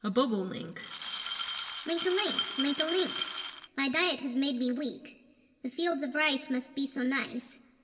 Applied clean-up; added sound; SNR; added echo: none; Glass; -4 dB; reverberation time 1.9 s.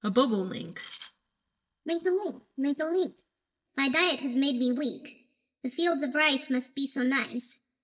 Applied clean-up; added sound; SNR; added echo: neural mask model DeepFilterNet 3.